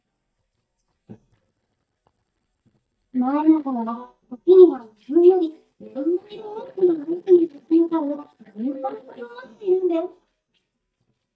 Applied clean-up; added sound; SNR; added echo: neural mask model DeepFilterNet 3.